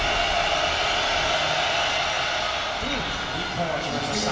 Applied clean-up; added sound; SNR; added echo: none; Thunder / Rain; 12 dB; reverberation time 2.6 s.